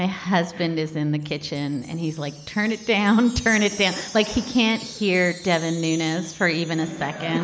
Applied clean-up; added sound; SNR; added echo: none; Wind chime; 18 dB; none.